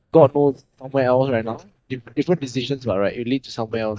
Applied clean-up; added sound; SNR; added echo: neural mask model DeepFilterNet 3.